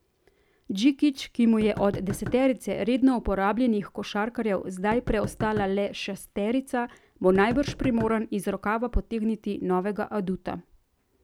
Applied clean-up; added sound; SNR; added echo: none; Knock; 13 dB; none.